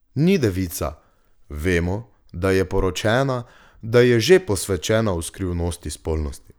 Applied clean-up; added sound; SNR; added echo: none; none; none; none.